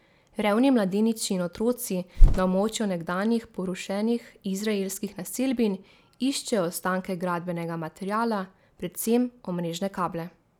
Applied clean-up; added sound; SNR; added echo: none; Bird; -3 dB; none.